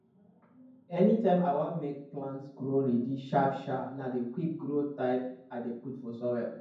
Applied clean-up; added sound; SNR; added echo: none; none; none; reverberation time 0.9 s.